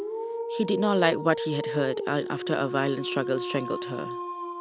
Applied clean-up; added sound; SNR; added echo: none; Dog; 5 dB; none.